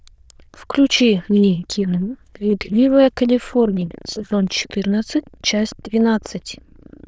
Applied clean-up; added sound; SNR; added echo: neural diffusion model UNIVERSE++.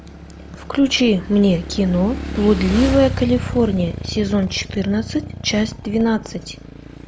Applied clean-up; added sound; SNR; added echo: none; Motorcycle / Engine; 9 dB; none.